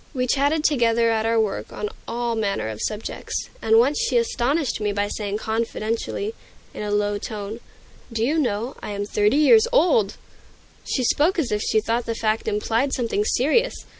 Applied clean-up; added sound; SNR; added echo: none; none; none; none.